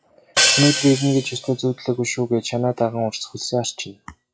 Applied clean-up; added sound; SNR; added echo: classical method WPE with log-MMSE.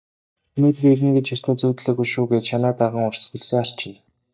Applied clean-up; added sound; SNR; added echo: neural mask model DeepFilterNet 3.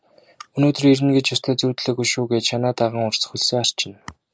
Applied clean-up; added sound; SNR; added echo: none; none; none; none.